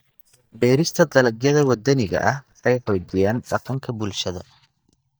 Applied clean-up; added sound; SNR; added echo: neural mask model DeepFilterNet 3.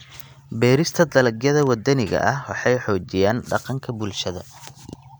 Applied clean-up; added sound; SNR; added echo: none; none; none; none.